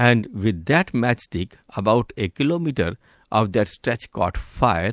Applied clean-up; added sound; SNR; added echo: none; none; none; none.